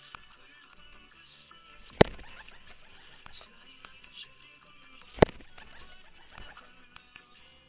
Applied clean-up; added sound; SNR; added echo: neural separator model SepFormer WHAMR!.